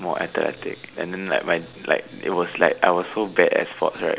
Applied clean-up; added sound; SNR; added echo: none; none; none; none.